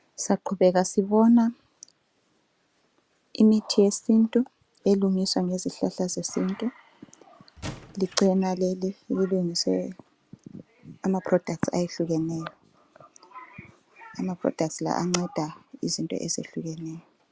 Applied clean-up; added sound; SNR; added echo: none; Squeak / Wood; 16 dB; none.